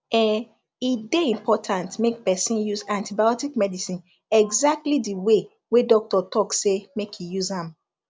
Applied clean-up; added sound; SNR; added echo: none; none; none; none.